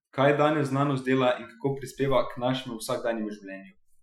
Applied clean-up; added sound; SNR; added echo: classical method Wiener filter.